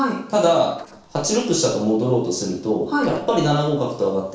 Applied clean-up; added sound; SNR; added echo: neural separator model SepFormer DNS4.